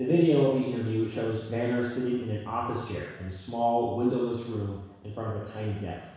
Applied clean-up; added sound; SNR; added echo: none; none; none; reverberation time 1.1 s.